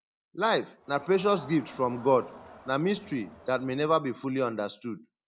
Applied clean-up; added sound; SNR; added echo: none; Crowd; 20 dB; none.